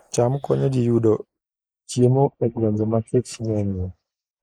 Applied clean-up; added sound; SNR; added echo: neural mask model Resemble Enhance denoiser.